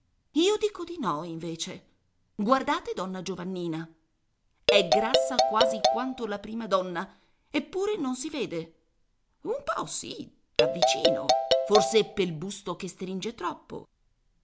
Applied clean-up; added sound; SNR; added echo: none; Marimba, xylophone; -5 dB; none.